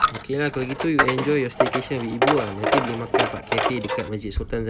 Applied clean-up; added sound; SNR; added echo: none; Coin (dropping); -1 dB; none.